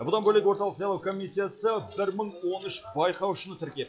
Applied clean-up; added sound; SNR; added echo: classical method log-MMSE.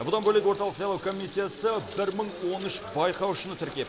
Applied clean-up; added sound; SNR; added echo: none; Sink (filling or washing) / Water tap, faucet; 17 dB; none.